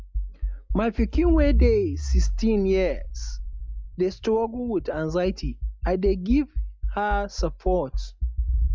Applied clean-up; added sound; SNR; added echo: classical method log-MMSE.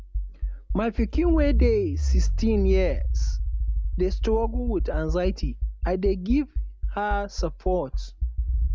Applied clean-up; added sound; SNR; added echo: none; Accelerating, revving, vroom; -2 dB; none.